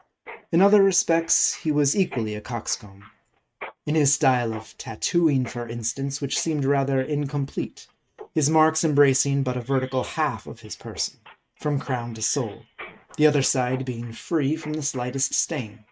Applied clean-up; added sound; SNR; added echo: neural mask model RNNoise.